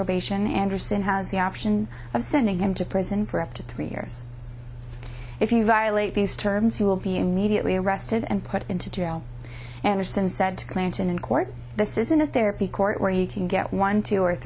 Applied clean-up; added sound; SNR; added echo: none; none; none; none.